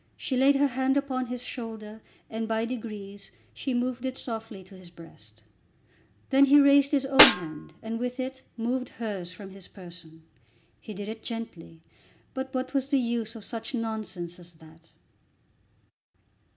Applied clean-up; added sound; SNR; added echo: none; Snare drum; -5 dB; none.